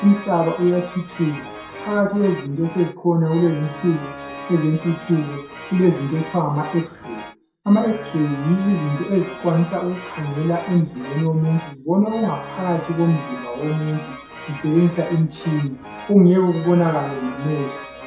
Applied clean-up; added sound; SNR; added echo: none; Organ; 15 dB; reverberation time 0.6 s.